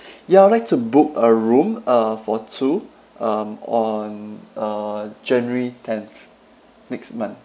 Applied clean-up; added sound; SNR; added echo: none; none; none; none.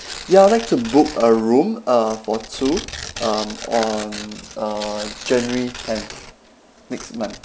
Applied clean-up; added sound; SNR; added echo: none; Tearing; 14 dB; none.